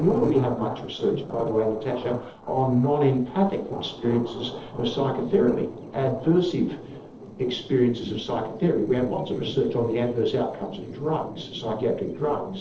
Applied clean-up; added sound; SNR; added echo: neural separator model SepFormer DNS4.